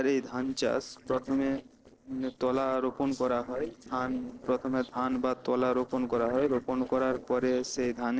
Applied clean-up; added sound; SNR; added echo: neural separator model SepFormer DNS4.